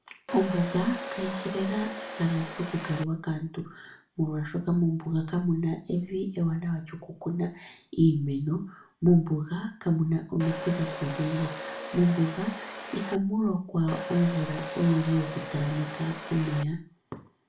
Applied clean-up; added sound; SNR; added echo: none; Domestic sounds, home sounds; 8 dB; reverberation time 0.4 s.